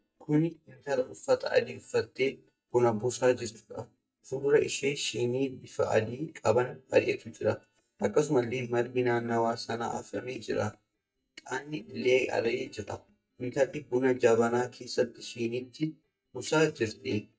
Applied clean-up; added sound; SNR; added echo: neural mask model DeepFilterNet 3.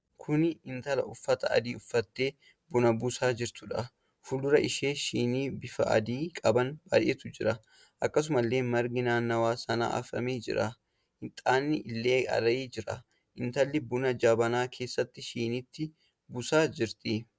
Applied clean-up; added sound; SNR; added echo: none; none; none; none.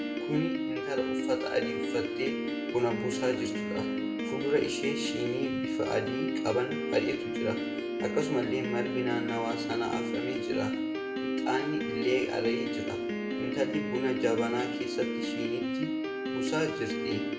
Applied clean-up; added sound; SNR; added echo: none; Piano; -1 dB; reverberation time 0.6 s.